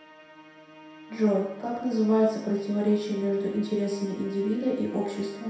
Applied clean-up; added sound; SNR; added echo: none; Musical instrument; 20 dB; reverberation time 0.7 s.